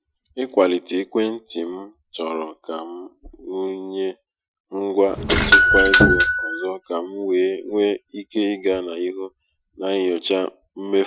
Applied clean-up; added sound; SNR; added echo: classical method Wiener filter.